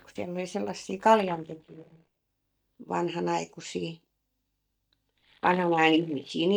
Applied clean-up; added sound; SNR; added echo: neural mask model DeepFilterNet 3.